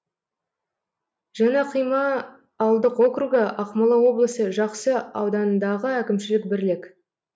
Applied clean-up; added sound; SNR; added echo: none; none; none; none.